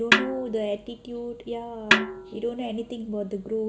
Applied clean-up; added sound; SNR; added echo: none; Snare drum; -2 dB; reverberation time 0.4 s.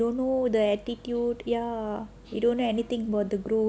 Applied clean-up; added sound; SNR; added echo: none; none; none; none.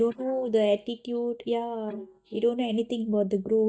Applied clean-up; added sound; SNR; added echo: neural mask model DeepFilterNet 3.